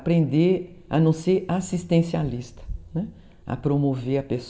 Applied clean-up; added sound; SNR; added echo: none; none; none; reverberation time 0.9 s.